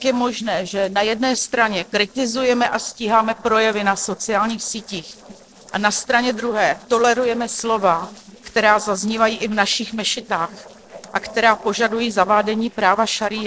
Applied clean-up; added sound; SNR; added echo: neural separator model SepFormer DNS4.